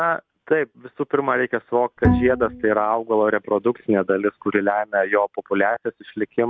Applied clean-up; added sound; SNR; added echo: neural mask model RNNoise.